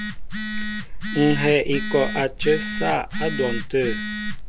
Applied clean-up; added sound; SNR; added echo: none; Telephone; 3 dB; none.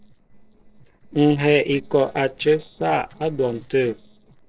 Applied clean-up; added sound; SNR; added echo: neural separator model SepFormer DNS4.